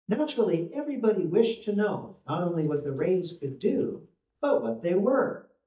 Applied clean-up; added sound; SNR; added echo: neural mask model DeepFilterNet 3.